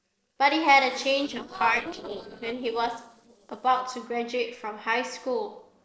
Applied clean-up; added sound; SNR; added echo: neural separator model SepFormer DNS4.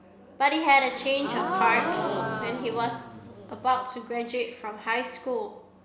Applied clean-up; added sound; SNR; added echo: none; Gasp; 3 dB; none.